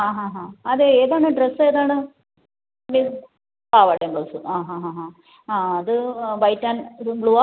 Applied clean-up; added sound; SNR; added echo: none; none; none; none.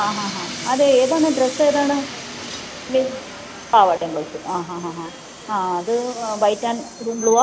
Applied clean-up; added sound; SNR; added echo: none; Train; 12 dB; none.